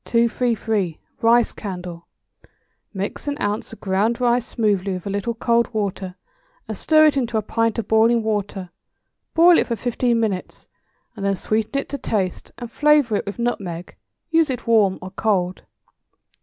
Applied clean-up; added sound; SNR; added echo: none; none; none; none.